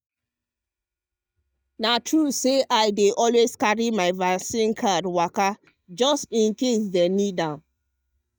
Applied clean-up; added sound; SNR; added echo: neural mask model DeepFilterNet 3.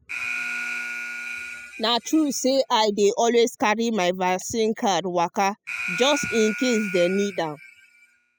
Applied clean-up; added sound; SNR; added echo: classical method spectral subtraction.